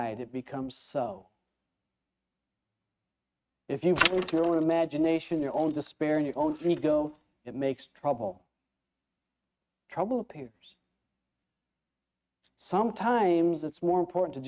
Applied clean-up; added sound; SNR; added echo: neural mask model RNNoise.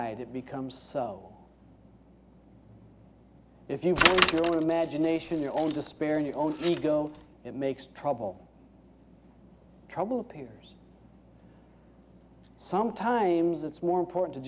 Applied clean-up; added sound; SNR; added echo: none; Bicycle; 0 dB; none.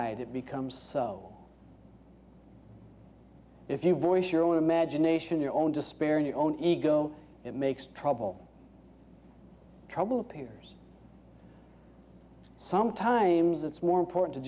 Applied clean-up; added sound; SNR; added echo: none; none; none; none.